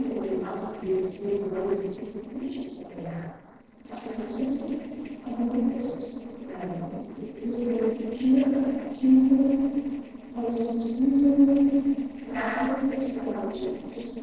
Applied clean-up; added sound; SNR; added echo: neural separator model SepFormer DNS4.